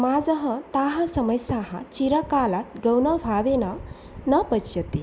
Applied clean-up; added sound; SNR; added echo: none; none; none; none.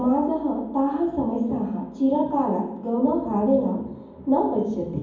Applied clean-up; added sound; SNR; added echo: none; none; none; reverberation time 1.2 s.